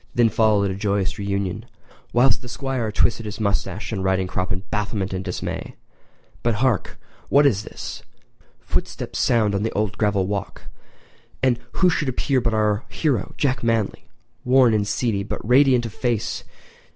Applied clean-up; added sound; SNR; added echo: none; none; none; none.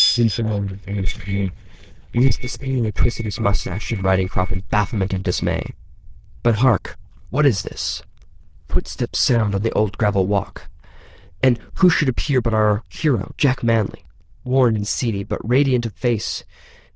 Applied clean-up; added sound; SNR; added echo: neural diffusion model UNIVERSE++.